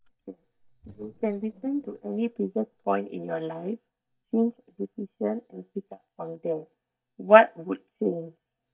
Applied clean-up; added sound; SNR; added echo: neural mask model DeepFilterNet 3.